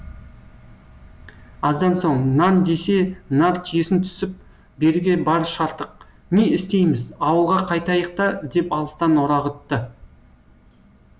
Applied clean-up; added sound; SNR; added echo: none; none; none; none.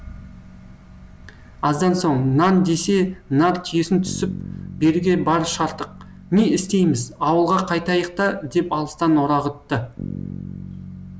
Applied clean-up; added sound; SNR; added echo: none; Bass guitar; 17 dB; none.